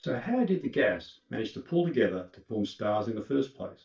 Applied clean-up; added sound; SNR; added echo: neural mask model DeepFilterNet 3.